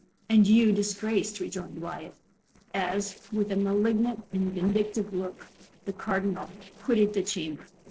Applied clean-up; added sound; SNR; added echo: neural separator model SepFormer DNS4.